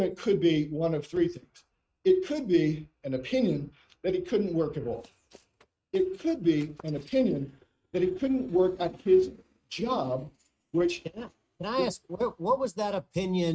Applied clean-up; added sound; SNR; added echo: neural mask model RNNoise.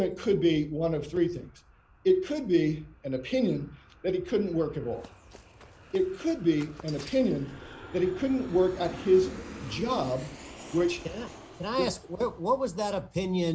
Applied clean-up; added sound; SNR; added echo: none; Aircraft + Run; 18 dB; none.